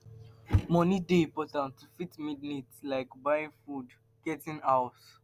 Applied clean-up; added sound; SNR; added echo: none; none; none; none.